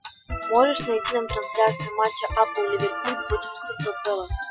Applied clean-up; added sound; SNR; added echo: classical method Wiener filter.